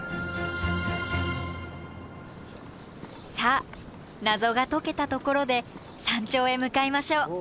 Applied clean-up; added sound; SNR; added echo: none; none; none; none.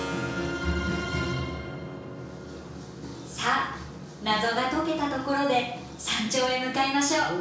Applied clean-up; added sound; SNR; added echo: none; Keyboard (musical); 15 dB; reverberation time 0.6 s.